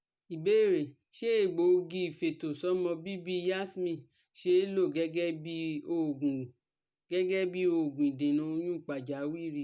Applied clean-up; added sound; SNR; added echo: none; none; none; none.